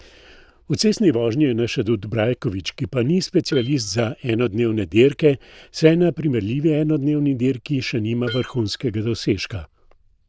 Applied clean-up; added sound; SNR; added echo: neural diffusion model UNIVERSE++.